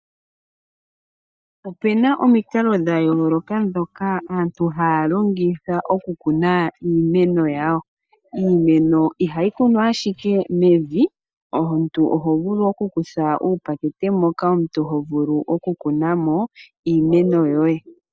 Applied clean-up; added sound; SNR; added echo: neural mask model DeepFilterNet 3.